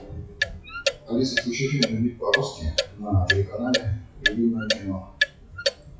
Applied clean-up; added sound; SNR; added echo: classical method WPE with log-MMSE.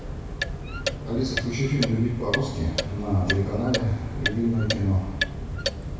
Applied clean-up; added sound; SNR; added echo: none; Clock; 6 dB; reverberation time 1.0 s.